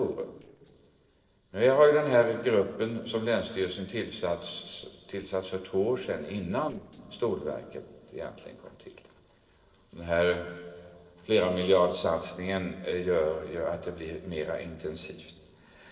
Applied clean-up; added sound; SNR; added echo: neural separator model SepFormer DNS4.